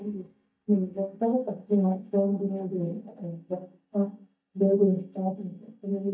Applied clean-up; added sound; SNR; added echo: neural mask model DeepFilterNet 3.